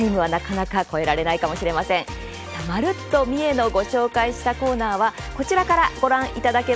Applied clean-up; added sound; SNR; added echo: none; none; none; none.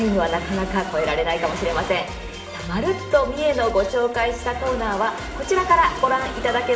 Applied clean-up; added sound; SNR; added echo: none; Mechanisms; 14 dB; reverberation time 1.4 s.